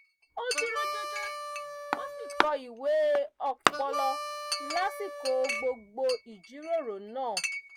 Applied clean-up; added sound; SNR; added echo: none; Harmonica + Chink, clink; 2 dB; none.